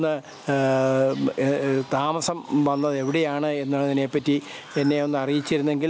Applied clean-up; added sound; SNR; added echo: none; none; none; none.